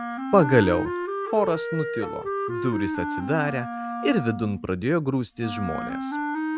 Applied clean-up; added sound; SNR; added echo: none; Wind instrument, woodwind instrument; 5 dB; none.